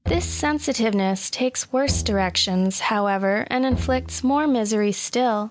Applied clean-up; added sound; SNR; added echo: none; Bowed string instrument; 10 dB; none.